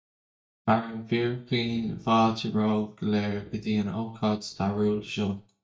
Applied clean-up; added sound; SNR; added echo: neural mask model DeepFilterNet 3.